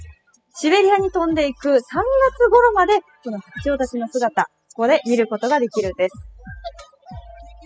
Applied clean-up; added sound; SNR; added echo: classical method spectral subtraction.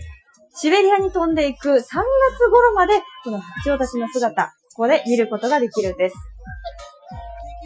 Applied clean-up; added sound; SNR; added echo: classical method Wiener filter.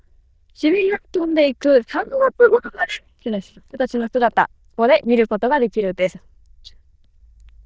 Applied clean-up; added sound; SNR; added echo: neural diffusion model UNIVERSE++.